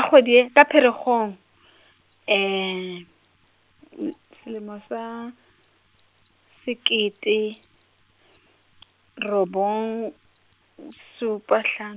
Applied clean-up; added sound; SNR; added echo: none; none; none; none.